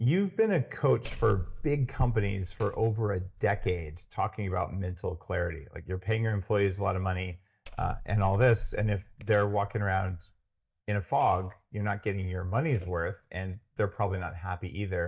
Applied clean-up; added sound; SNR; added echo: neural mask model DeepFilterNet 3.